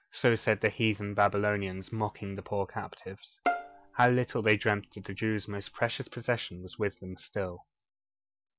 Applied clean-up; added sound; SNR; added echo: none; Bowed string instrument; 8 dB; none.